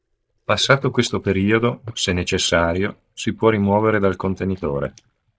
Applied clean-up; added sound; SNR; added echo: neural mask model DeepFilterNet 3.